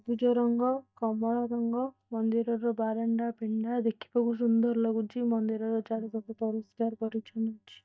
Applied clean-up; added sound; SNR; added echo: neural mask model DeepFilterNet 3.